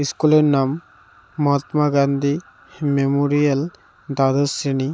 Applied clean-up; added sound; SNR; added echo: none; none; none; none.